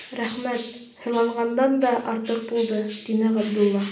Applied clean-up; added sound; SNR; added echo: none; Bird; 17 dB; reverberation time 0.5 s.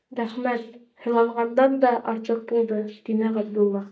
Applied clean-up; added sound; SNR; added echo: neural mask model DeepFilterNet 3.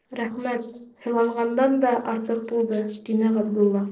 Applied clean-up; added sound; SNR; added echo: neural separator model SepFormer DNS4.